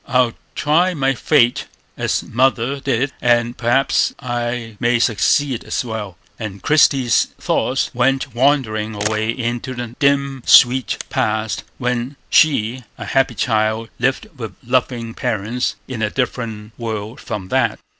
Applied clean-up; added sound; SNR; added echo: none; Camera + Clapping; 15 dB; none.